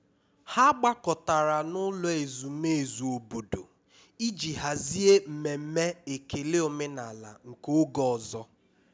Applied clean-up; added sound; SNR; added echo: none; none; none; none.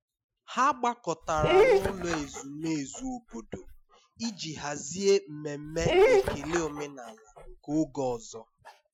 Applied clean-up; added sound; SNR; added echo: classical method Wiener filter.